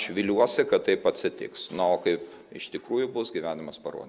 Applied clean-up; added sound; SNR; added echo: none; none; none; none.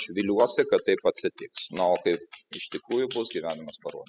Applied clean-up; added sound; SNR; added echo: classical method spectral subtraction.